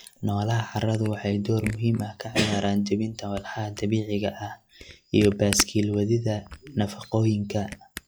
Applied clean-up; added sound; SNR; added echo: classical method log-MMSE.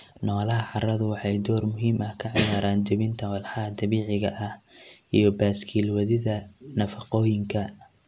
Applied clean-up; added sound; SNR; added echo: none; none; none; none.